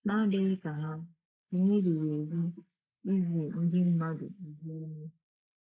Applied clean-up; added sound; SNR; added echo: neural mask model Resemble Enhance denoiser.